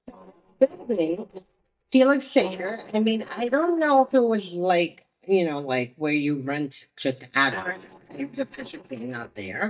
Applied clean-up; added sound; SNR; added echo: neural mask model DeepFilterNet 3.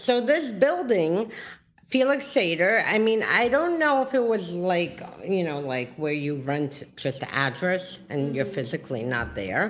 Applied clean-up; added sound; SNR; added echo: none; none; none; none.